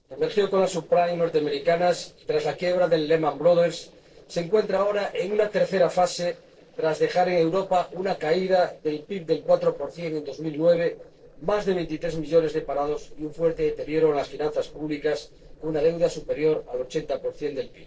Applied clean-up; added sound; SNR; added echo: neural separator model SepFormer DNS4.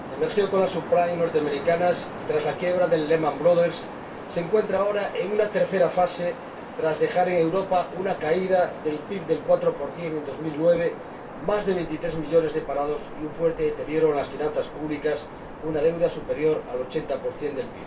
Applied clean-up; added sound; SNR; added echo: none; Waves, surf; 12 dB; reverberation time 0.2 s.